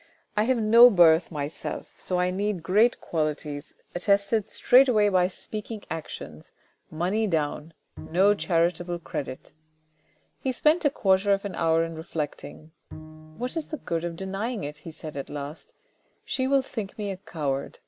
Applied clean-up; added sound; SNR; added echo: none; Bowed string instrument; 20 dB; none.